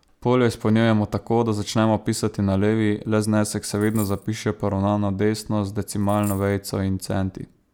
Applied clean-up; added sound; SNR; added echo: none; Coin (dropping); 20 dB; none.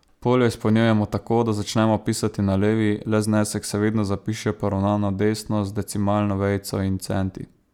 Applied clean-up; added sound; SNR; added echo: none; none; none; none.